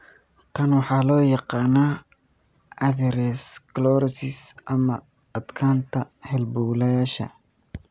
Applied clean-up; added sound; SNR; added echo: none; none; none; none.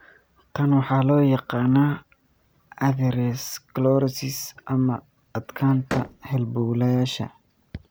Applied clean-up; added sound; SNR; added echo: none; Slam; 12 dB; none.